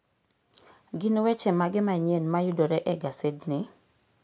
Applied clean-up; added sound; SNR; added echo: none; none; none; none.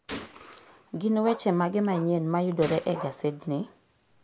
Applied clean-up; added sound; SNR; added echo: none; Gunshot, gunfire + Bark; 15 dB; none.